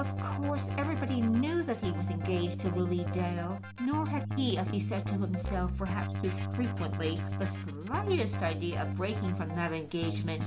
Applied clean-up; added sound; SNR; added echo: none; Keyboard (musical); 0 dB; none.